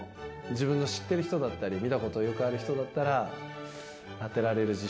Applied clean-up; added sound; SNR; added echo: none; none; none; none.